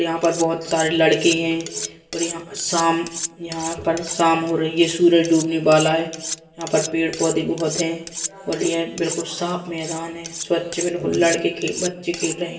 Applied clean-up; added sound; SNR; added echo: none; Cutlery, silverware; 11 dB; reverberation time 0.8 s.